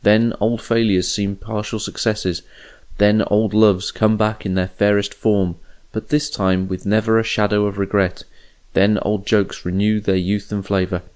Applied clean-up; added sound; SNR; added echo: none; none; none; none.